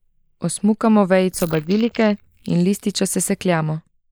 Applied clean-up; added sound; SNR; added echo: neural mask model Resemble Enhance denoiser.